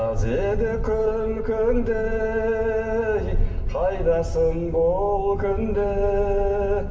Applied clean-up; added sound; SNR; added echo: none; none; none; reverberation time 2.6 s.